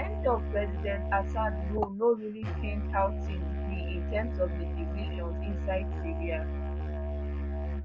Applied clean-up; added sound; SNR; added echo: none; Musical instrument; -1 dB; reverberation time 0.2 s.